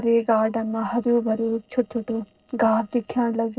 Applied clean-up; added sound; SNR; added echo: neural separator model SepFormer DNS4.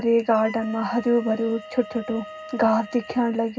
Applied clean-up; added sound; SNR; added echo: none; Wind instrument, woodwind instrument; 18 dB; reverberation time 0.4 s.